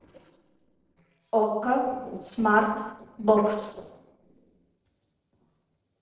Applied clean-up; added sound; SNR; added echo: neural separator model SepFormer DNS4.